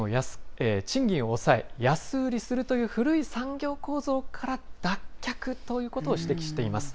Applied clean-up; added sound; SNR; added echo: none; none; none; none.